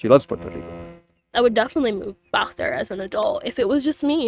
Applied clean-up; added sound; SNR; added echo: neural mask model RNNoise.